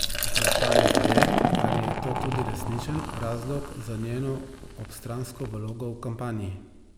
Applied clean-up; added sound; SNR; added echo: none; Liquid; -5 dB; none.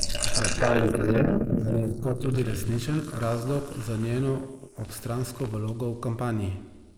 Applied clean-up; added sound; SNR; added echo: neural mask model Resemble Enhance denoiser.